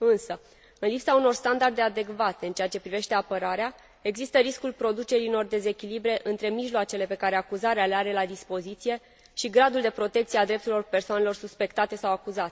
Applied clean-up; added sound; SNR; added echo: none; none; none; none.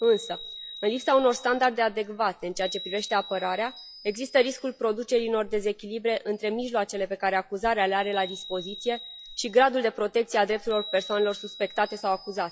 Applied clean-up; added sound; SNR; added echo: classical method log-MMSE.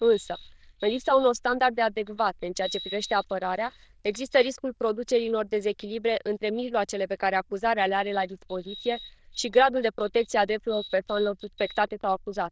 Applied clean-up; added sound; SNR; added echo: neural diffusion model UNIVERSE++.